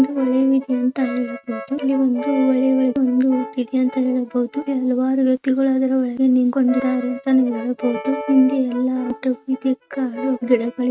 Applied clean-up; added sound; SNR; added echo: neural mask model RNNoise.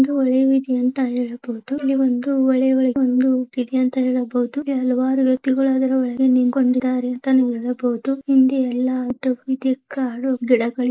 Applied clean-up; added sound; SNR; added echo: neural mask model Resemble Enhance denoiser.